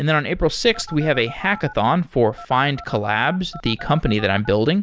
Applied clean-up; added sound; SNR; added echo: none; Telephone; 18 dB; none.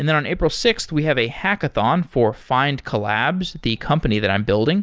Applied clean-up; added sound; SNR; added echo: none; none; none; none.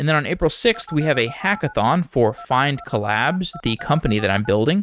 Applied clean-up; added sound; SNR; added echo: neural mask model RNNoise.